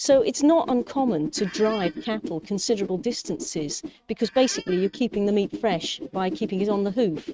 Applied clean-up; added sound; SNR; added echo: neural mask model RNNoise.